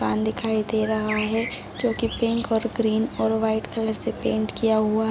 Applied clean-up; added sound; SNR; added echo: none; Bird; 14 dB; none.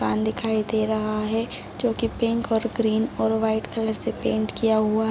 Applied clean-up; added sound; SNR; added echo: none; none; none; none.